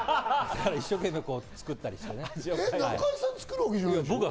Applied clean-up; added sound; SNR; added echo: none; none; none; none.